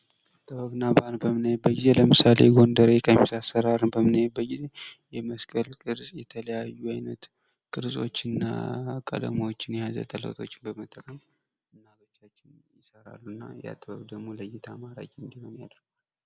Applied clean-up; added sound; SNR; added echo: none; none; none; none.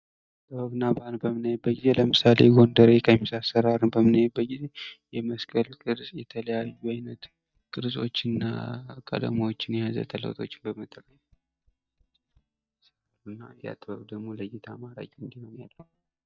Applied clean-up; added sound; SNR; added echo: neural mask model DeepFilterNet 3.